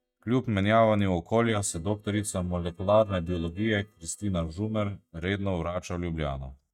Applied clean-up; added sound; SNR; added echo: neural mask model DeepFilterNet 3.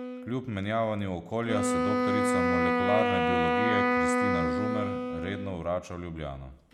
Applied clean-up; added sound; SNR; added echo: none; Wind instrument, woodwind instrument; -4 dB; none.